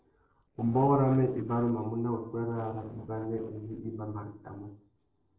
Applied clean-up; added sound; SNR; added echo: neural separator model SepFormer DNS4.